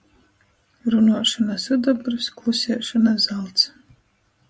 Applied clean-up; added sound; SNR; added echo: none; none; none; none.